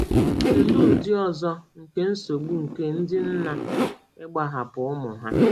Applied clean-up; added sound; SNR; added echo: none; Zipper (clothing); -3 dB; none.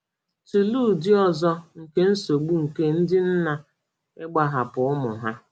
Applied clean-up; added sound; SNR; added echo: none; none; none; none.